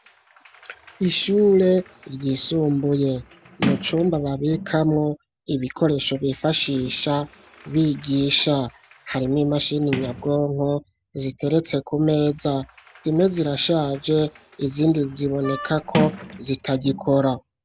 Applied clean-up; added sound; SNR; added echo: none; Wind instrument, woodwind instrument + Sliding door; 14 dB; none.